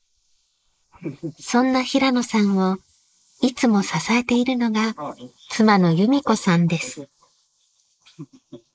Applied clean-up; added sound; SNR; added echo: neural mask model Resemble Enhance denoiser.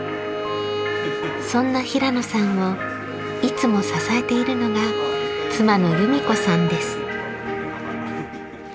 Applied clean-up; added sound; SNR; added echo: none; Bowed string instrument; 6 dB; none.